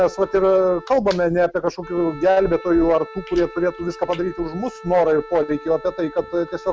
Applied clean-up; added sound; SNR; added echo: none; Wind instrument, woodwind instrument; 19 dB; none.